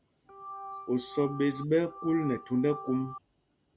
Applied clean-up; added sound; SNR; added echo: none; Organ; 12 dB; none.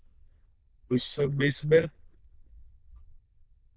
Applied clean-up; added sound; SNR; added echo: neural diffusion model UNIVERSE++.